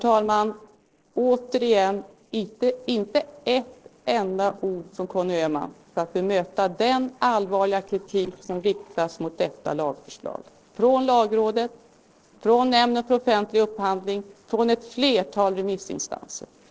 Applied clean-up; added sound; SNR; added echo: neural separator model SepFormer DNS4.